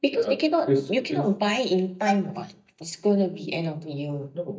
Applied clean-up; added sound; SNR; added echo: neural mask model DeepFilterNet 3.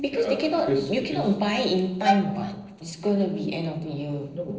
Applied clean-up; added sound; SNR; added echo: neural separator model SepFormer DNS4.